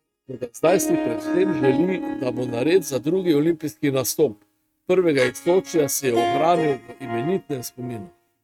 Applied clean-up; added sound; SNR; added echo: neural mask model RNNoise.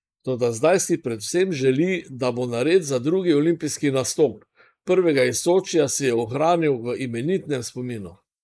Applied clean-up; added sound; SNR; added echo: neural mask model Resemble Enhance denoiser.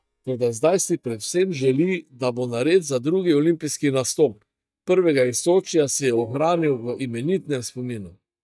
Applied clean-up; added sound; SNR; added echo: neural mask model DeepFilterNet 3.